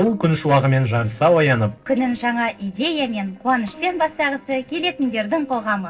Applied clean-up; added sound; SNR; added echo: neural separator model SepFormer DNS4.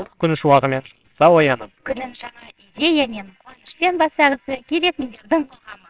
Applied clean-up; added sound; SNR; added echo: neural separator model SepFormer WHAMR!.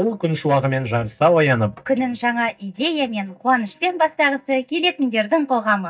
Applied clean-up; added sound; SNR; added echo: neural mask model DeepFilterNet 3.